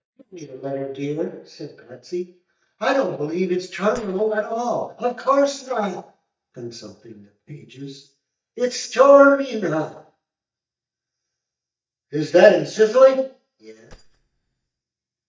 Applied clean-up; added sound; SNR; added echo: neural mask model DeepFilterNet 3.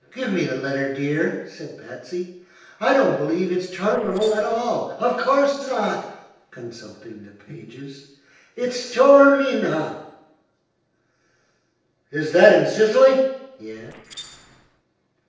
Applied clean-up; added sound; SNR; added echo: neural separator model SepFormer DNS4.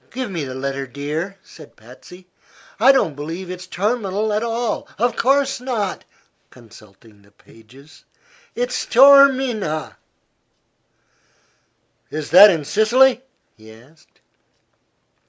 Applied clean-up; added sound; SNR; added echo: none; none; none; none.